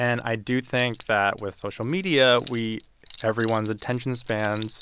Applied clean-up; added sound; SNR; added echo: none; Keys jangling; 17 dB; none.